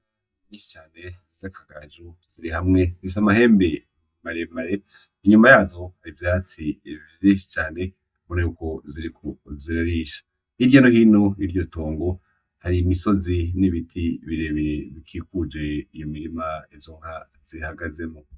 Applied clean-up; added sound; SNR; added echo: neural mask model DeepFilterNet 3.